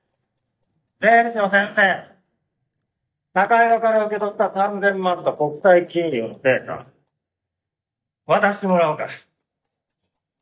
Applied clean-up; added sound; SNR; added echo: neural mask model DeepFilterNet 3.